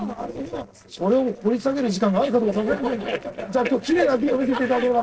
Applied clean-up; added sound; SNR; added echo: neural separator model SepFormer DNS4.